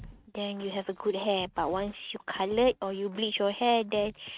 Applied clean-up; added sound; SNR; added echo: neural mask model RNNoise.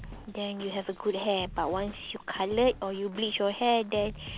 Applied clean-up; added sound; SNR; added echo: none; Drum kit; 16 dB; none.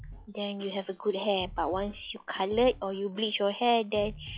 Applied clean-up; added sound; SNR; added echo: classical method log-MMSE.